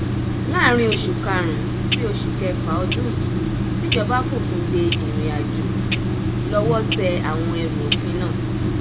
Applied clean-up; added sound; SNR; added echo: none; Clock; -4 dB; reverberation time 0.6 s.